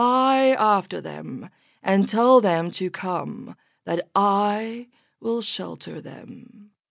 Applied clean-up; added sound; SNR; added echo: none; none; none; none.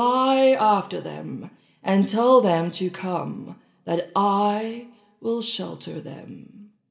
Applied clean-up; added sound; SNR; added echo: none; none; none; reverberation time 0.6 s.